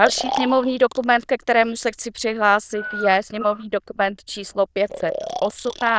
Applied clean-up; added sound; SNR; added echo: neural diffusion model UNIVERSE++.